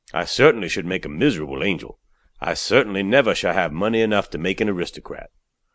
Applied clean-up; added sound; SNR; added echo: none; none; none; none.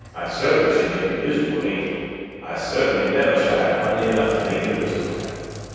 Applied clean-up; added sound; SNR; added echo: none; Sink (filling or washing); 17 dB; reverberation time 2.2 s.